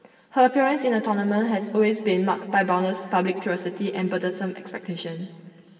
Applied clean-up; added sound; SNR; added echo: none; none; none; reverberation time 2.6 s.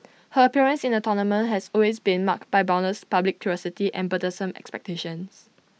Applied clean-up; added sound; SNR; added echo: none; none; none; none.